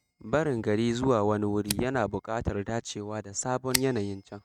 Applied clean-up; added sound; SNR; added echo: neural mask model RNNoise.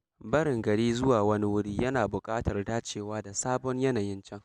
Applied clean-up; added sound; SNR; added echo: none; none; none; none.